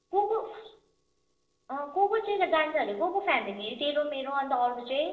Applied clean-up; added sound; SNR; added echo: neural separator model SepFormer DNS4.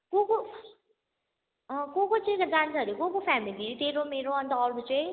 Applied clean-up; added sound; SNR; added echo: none; none; none; none.